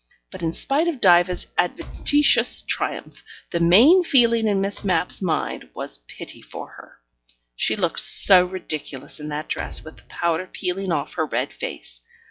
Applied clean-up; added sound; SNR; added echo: classical method log-MMSE.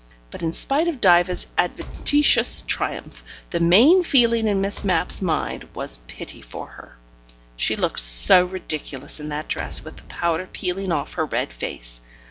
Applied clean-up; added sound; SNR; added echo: none; Door; 19 dB; none.